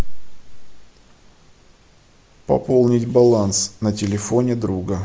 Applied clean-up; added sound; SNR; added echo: none; none; none; none.